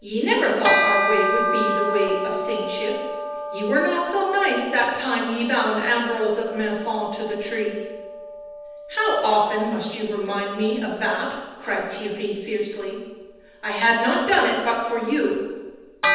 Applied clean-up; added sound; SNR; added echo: none; Bell; 6 dB; reverberation time 1.1 s.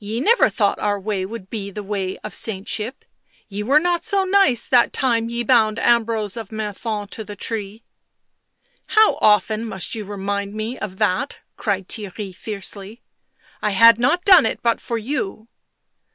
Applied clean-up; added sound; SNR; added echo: none; none; none; none.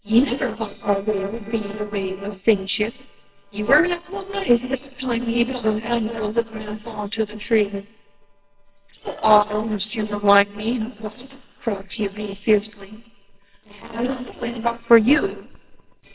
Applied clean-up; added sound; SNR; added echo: neural separator model SepFormer WHAMR!.